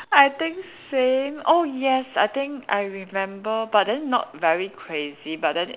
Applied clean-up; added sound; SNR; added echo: none; none; none; none.